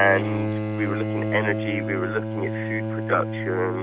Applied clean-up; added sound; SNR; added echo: none; Bowed string instrument; 1 dB; none.